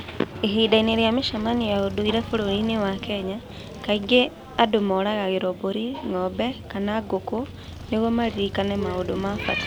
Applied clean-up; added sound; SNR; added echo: none; Motorcycle; 15 dB; none.